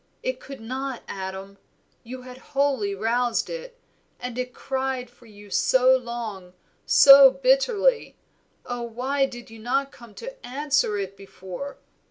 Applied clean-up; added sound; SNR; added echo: none; none; none; none.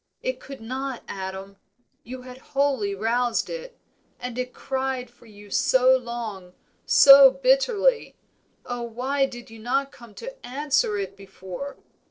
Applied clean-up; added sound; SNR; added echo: neural separator model SepFormer DNS4.